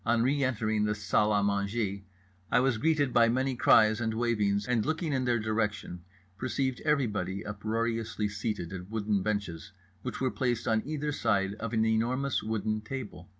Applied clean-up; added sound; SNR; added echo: none; none; none; none.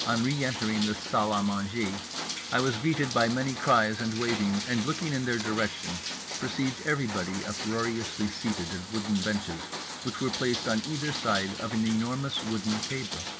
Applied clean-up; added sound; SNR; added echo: none; Rain; 7 dB; none.